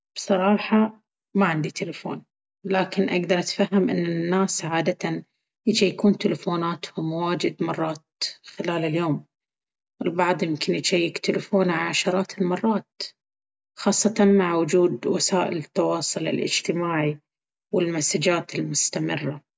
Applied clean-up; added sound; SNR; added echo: none; none; none; none.